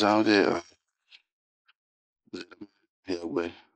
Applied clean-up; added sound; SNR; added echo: neural mask model Resemble Enhance denoiser.